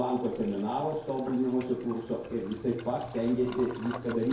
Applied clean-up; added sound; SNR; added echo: none; Toilet flush; 16 dB; reverberation time 2.3 s.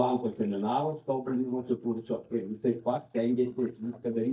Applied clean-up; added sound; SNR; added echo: neural mask model DeepFilterNet 3.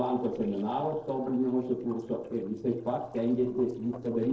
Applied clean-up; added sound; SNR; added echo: neural separator model SepFormer DNS4.